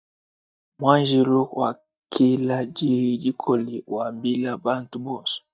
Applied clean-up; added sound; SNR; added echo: neural mask model DeepFilterNet 3.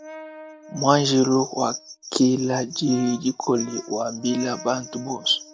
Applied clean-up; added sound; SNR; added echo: none; Brass instrument; 20 dB; none.